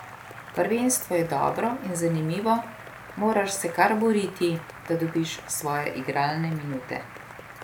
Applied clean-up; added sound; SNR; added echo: none; Tick-tock + Applause / Cheering; 16 dB; none.